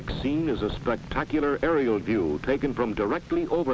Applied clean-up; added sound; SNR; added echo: none; none; none; none.